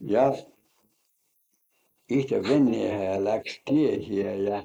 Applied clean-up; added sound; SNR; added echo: neural mask model Resemble Enhance denoiser.